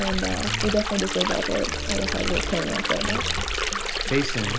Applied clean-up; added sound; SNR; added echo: none; Stream; 0 dB; reverberation time 1.3 s.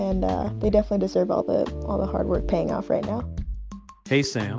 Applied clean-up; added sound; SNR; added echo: none; none; none; none.